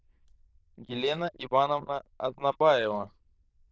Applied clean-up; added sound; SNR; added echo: neural diffusion model UNIVERSE++.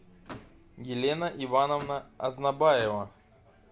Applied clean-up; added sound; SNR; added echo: none; Slam / Microwave oven; 19 dB; none.